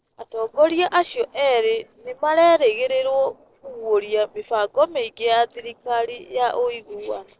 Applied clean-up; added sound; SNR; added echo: neural separator model SepFormer DNS4.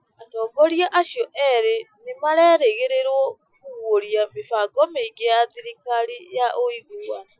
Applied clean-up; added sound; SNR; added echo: classical method Wiener filter.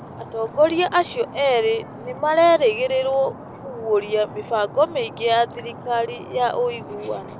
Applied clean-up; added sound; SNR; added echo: none; Stream; 16 dB; none.